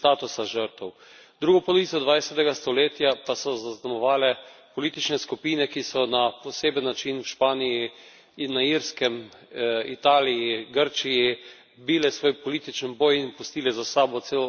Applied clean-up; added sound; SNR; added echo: none; none; none; none.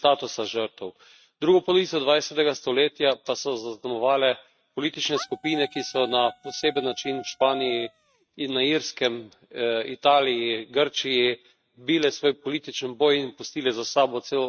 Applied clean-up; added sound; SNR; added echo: neural mask model RNNoise.